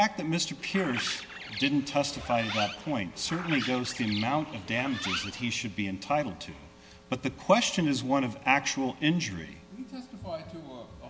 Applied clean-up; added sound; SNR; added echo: none; Bird; 8 dB; none.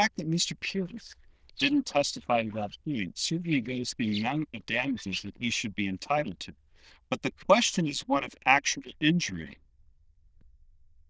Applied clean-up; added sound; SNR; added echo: neural diffusion model UNIVERSE++.